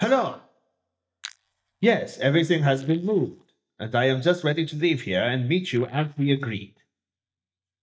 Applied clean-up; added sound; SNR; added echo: neural mask model DeepFilterNet 3.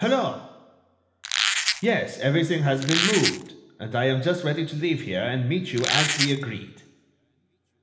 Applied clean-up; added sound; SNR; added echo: none; Squeak; -1 dB; reverberation time 1.1 s.